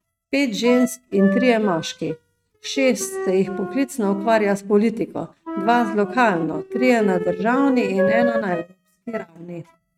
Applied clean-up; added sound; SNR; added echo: neural mask model RNNoise.